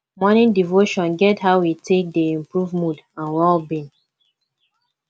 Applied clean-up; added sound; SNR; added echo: none; none; none; none.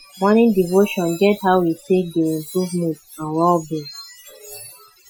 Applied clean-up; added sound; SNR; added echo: classical method Wiener filter.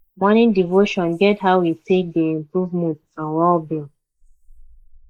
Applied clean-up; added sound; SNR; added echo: neural mask model Resemble Enhance denoiser.